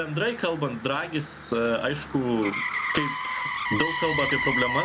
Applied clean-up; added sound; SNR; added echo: none; Motor vehicle (road); 3 dB; none.